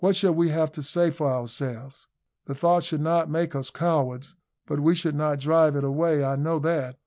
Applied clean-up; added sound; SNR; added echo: none; none; none; none.